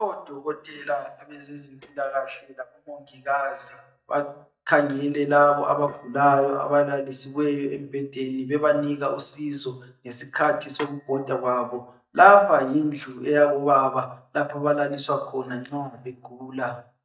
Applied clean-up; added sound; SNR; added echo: neural mask model DeepFilterNet 3.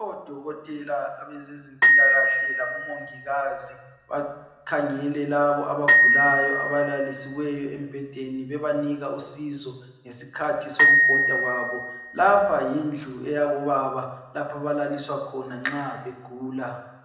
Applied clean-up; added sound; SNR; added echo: none; Glockenspiel; -4 dB; reverberation time 0.8 s.